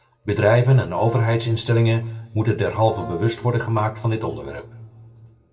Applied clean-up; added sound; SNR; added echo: none; Brass instrument; 17 dB; reverberation time 1.4 s.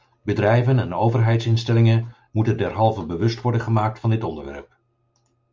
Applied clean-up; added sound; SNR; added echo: none; none; none; none.